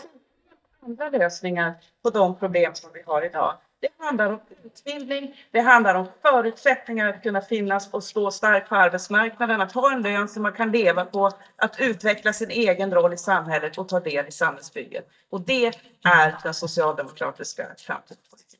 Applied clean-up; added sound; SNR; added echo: neural mask model DeepFilterNet 3.